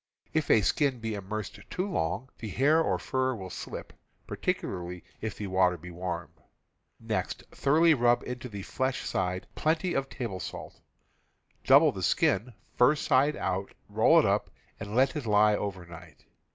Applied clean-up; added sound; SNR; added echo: none; none; none; none.